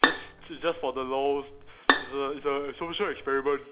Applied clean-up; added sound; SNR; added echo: none; Bowed string instrument; 1 dB; none.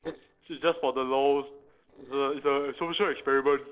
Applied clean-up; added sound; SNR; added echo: neural separator model SepFormer DNS4.